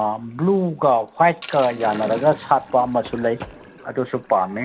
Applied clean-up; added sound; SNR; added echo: none; Run + Sink (filling or washing); 18 dB; none.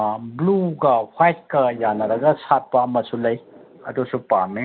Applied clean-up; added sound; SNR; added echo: none; none; none; none.